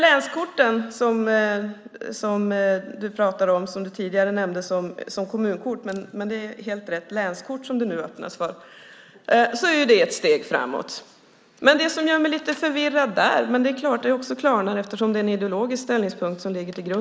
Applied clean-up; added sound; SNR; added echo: none; none; none; none.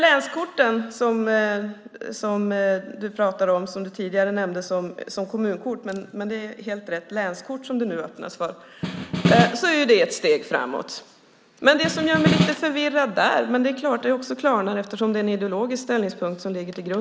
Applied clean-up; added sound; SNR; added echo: none; Snare drum; 0 dB; none.